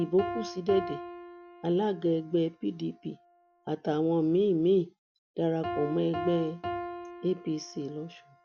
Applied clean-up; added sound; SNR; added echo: none; Piano; 11 dB; none.